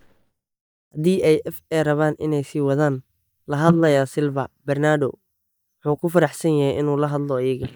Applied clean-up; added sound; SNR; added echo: neural mask model DeepFilterNet 3.